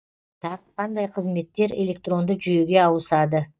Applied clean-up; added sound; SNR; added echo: neural mask model DeepFilterNet 3.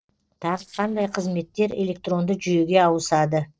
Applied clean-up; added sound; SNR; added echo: neural separator model SepFormer DNS4.